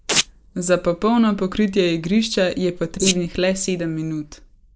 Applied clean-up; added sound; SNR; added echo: neural mask model Resemble Enhance denoiser.